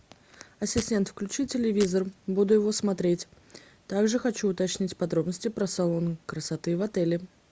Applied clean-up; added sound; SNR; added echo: none; Shatter; 17 dB; none.